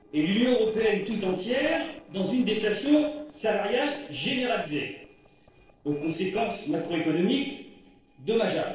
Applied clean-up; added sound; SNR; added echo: neural separator model SepFormer DNS4.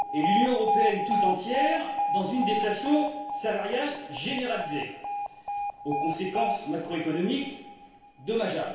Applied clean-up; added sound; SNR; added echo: none; Alarm; 1 dB; reverberation time 0.4 s.